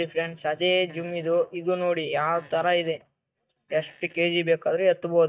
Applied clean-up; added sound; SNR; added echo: neural mask model DeepFilterNet 3.